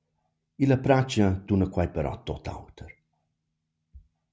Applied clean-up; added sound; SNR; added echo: none; none; none; none.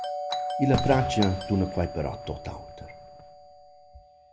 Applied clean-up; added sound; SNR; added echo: none; Fireworks + Doorbell; 4 dB; none.